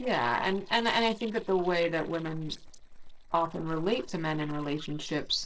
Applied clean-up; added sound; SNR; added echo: neural separator model SepFormer DNS4.